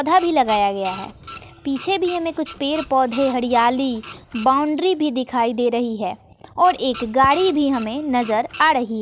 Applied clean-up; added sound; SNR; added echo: none; Printer; 17 dB; none.